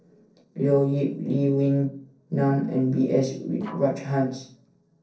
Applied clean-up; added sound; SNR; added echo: neural separator model SepFormer DNS4.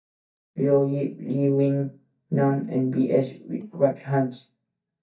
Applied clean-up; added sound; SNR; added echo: neural mask model DeepFilterNet 3.